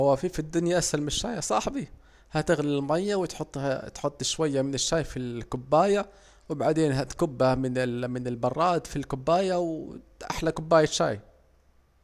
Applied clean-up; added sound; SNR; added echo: none; none; none; none.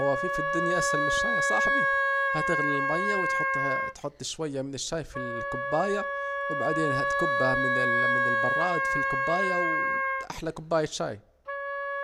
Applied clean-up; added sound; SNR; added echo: none; Wind instrument, woodwind instrument; -5 dB; none.